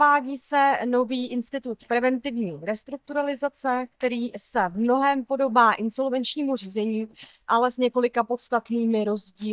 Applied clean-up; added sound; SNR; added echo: neural mask model DeepFilterNet 3.